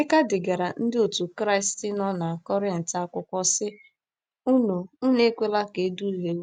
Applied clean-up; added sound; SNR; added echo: none; none; none; none.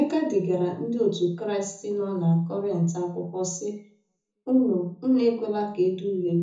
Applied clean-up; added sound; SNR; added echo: none; none; none; reverberation time 0.5 s.